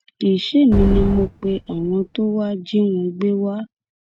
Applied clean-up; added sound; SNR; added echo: neural mask model RNNoise.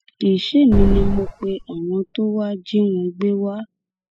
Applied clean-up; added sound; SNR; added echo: classical method spectral subtraction.